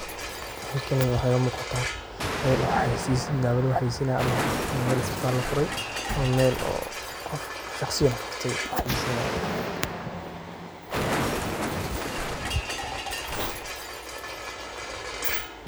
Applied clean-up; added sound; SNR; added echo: none; Explosion; 3 dB; none.